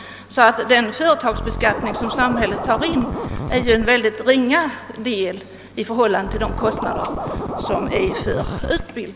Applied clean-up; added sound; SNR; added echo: none; Scratching (performance technique); 8 dB; none.